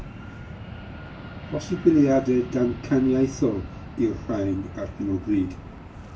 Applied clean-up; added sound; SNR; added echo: none; Fixed-wing aircraft, airplane; 13 dB; reverberation time 0.2 s.